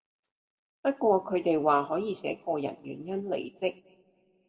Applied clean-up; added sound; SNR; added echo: none; none; none; reverberation time 0.6 s.